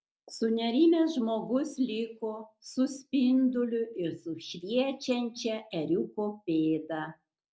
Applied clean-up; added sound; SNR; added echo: none; none; none; none.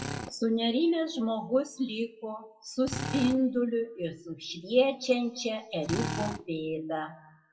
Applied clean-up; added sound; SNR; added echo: classical method WPE with log-MMSE.